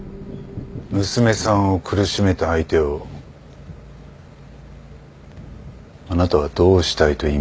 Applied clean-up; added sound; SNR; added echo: none; Thunder / Wind; 18 dB; none.